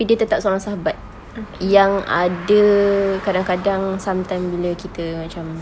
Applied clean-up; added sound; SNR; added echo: none; Car; 17 dB; none.